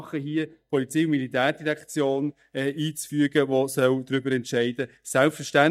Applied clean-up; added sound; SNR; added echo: neural mask model DeepFilterNet 3.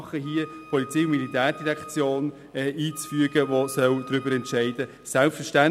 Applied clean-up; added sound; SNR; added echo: none; Wind instrument, woodwind instrument; 18 dB; none.